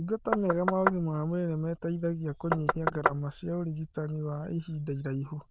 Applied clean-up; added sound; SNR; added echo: neural diffusion model UNIVERSE++.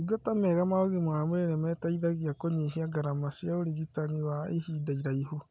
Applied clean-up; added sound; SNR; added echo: none; none; none; none.